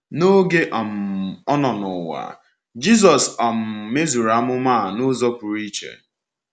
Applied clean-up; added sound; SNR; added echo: none; none; none; none.